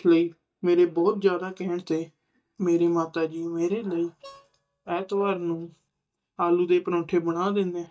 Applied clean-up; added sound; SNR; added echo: neural mask model DeepFilterNet 3.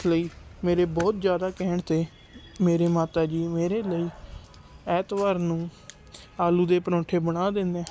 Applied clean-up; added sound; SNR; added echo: none; none; none; none.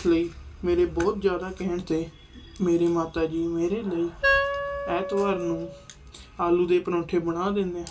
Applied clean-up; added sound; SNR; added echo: none; Wind instrument, woodwind instrument; 3 dB; reverberation time 0.2 s.